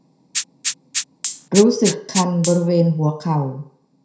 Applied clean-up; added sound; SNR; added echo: none; Rattle (instrument); 9 dB; reverberation time 0.5 s.